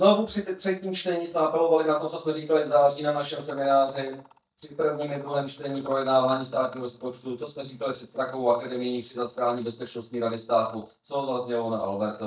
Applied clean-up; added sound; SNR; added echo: neural mask model DeepFilterNet 3.